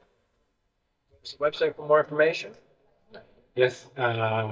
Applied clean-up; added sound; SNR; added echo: neural mask model DeepFilterNet 3.